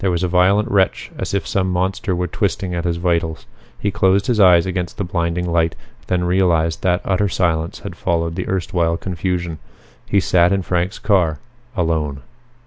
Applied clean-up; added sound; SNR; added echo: none; none; none; none.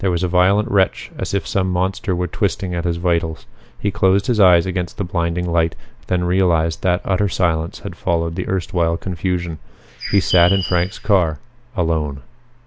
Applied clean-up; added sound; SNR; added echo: none; Bird; 9 dB; none.